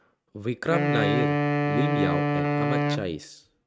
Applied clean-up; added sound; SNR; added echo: neural mask model RNNoise.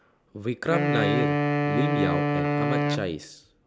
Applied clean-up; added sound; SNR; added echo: none; Wind instrument, woodwind instrument; -4 dB; none.